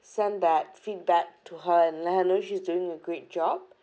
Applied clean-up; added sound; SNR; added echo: none; none; none; none.